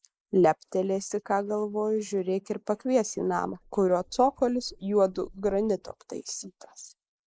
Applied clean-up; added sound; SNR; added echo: neural mask model Resemble Enhance denoiser.